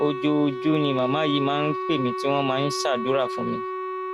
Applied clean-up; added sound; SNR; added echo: none; Wind instrument, woodwind instrument; 5 dB; none.